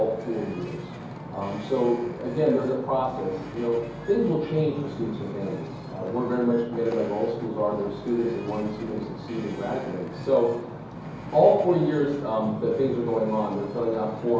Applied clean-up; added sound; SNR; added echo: none; Wind / Ocean; 12 dB; reverberation time 0.6 s.